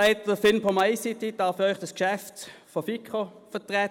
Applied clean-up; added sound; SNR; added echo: none; none; none; none.